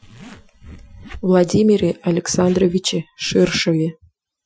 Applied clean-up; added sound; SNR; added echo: classical method Wiener filter.